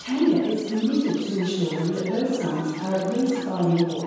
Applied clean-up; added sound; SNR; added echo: none; Chirp, tweet; 17 dB; reverberation time 1.2 s.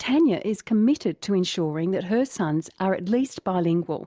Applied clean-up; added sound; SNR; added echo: none; none; none; none.